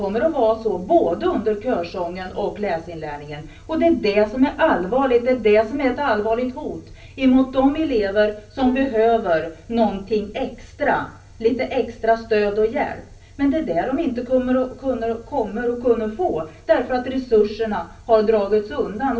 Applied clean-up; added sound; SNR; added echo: none; Bowed string instrument; 17 dB; reverberation time 0.3 s.